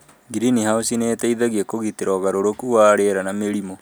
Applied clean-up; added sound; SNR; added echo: none; none; none; none.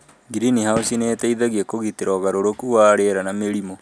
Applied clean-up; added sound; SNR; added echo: none; Gunshot, gunfire; 18 dB; none.